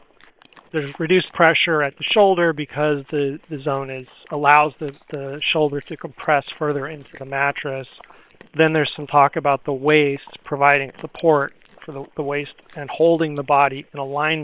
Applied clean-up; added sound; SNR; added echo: neural separator model SepFormer WHAM!.